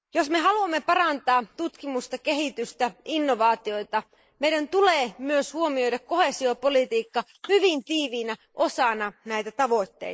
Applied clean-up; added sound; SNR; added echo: neural mask model Resemble Enhance denoiser.